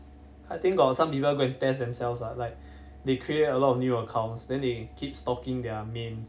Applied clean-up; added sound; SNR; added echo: none; none; none; none.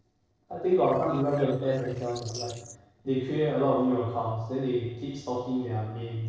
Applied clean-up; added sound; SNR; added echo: neural separator model SepFormer DNS4.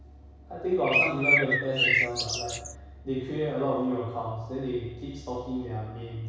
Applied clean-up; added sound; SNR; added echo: none; Bird; -5 dB; reverberation time 1.1 s.